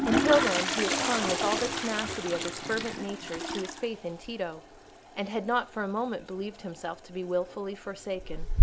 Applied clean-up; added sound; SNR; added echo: none; Toilet flush; -2 dB; none.